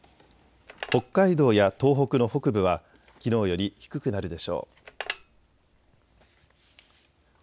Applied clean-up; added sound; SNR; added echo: none; Telephone; 14 dB; none.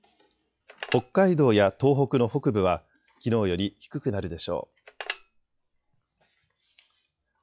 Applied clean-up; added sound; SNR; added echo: classical method log-MMSE.